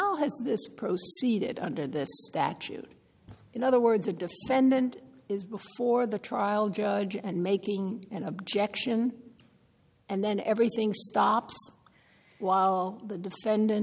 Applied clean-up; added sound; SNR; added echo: none; none; none; none.